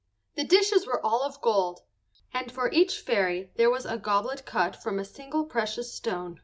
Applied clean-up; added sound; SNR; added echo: none; none; none; none.